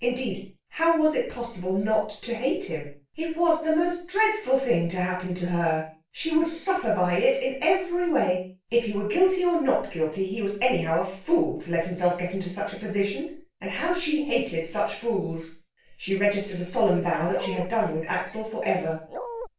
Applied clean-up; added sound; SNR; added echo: neural separator model SepFormer DNS4.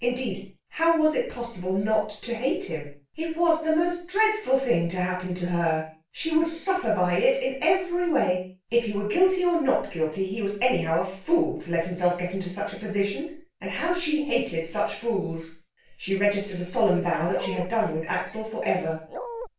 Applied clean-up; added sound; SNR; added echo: none; Bark; 8 dB; reverberation time 0.3 s.